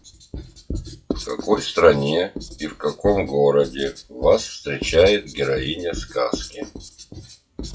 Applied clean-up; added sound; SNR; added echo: classical method log-MMSE.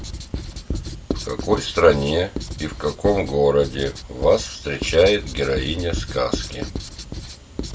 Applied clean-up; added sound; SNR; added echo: none; Writing; 8 dB; none.